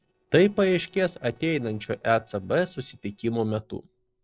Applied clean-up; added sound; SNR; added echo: neural separator model SepFormer DNS4.